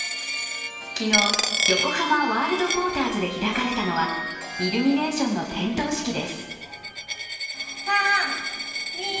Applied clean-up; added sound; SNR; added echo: none; Coin (dropping); 5 dB; reverberation time 1.4 s.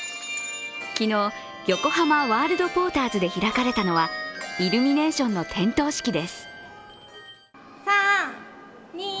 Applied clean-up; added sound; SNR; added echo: none; none; none; none.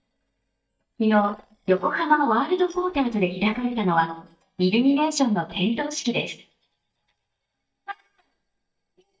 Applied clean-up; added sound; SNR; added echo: neural mask model DeepFilterNet 3.